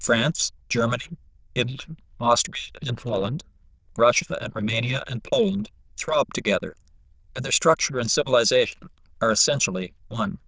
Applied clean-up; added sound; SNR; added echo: neural diffusion model UNIVERSE++.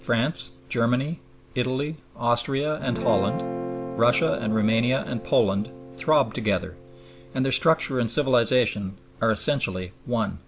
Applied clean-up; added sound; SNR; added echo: none; Guitar; 13 dB; none.